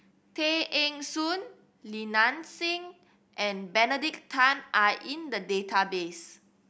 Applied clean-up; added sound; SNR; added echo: none; none; none; none.